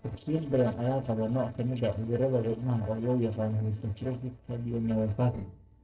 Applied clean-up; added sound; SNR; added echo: neural separator model SepFormer DNS4.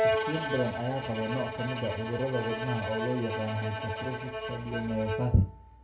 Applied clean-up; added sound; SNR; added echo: none; Bowed string instrument; 3 dB; reverberation time 0.2 s.